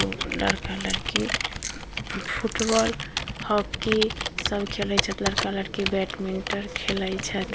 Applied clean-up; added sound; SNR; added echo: none; Computer keyboard; 3 dB; none.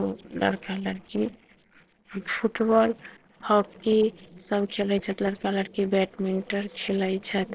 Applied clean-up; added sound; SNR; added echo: neural separator model SepFormer DNS4.